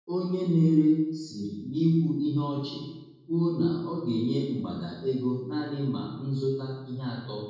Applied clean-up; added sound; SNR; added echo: none; none; none; reverberation time 1.1 s.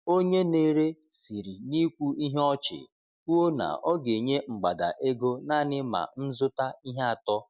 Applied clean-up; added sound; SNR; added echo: none; none; none; none.